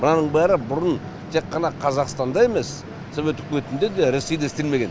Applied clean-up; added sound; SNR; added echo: none; none; none; none.